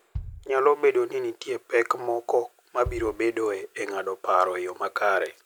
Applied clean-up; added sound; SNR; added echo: none; Bass drum; 17 dB; none.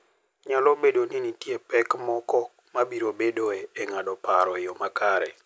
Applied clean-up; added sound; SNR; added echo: none; none; none; none.